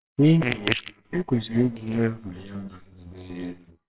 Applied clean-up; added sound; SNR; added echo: neural separator model SepFormer WHAMR!.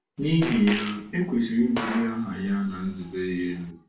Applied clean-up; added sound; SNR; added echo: none; Fart; 12 dB; reverberation time 0.3 s.